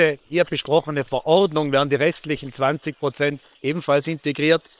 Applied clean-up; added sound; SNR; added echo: neural separator model SepFormer WHAM!.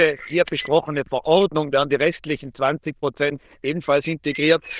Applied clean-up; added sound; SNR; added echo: neural diffusion model UNIVERSE++.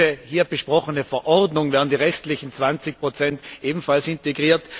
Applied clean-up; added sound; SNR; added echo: none; none; none; none.